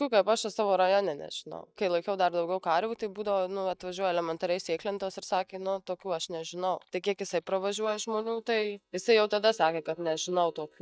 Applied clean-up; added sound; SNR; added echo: neural mask model DeepFilterNet 3.